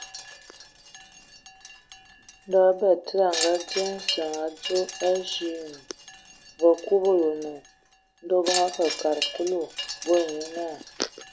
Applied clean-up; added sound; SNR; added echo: none; Wind chime; 10 dB; none.